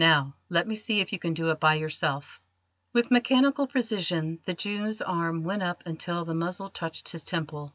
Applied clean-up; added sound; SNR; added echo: none; none; none; none.